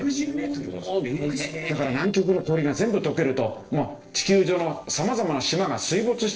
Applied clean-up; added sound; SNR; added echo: neural separator model SepFormer DNS4.